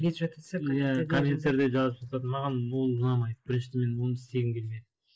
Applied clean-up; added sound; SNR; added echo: neural mask model Resemble Enhance denoiser.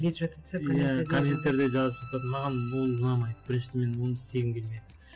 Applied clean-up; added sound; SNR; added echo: none; Bowed string instrument; 17 dB; none.